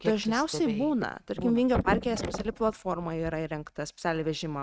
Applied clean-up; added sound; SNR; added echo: neural mask model RNNoise.